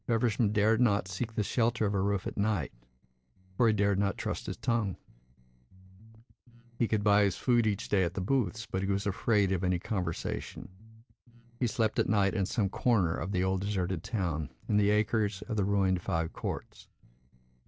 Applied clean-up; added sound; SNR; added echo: neural separator model SepFormer DNS4.